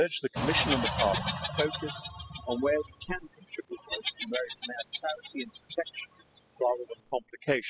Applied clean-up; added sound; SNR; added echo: classical method spectral subtraction.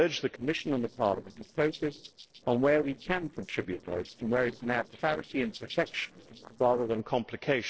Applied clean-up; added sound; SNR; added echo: neural separator model SepFormer DNS4.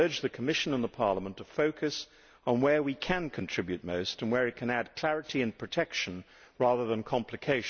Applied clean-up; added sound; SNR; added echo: none; none; none; none.